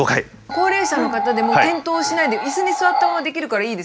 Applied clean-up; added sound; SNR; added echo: none; Animal; 1 dB; none.